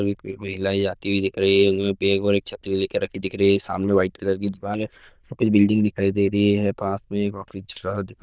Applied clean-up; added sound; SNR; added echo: neural diffusion model UNIVERSE++.